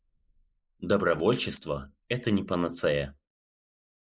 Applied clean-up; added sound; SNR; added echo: neural mask model Resemble Enhance denoiser.